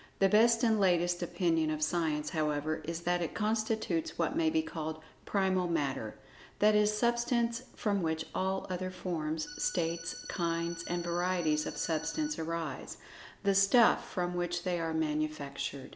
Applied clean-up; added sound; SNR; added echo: none; Organ; 14 dB; none.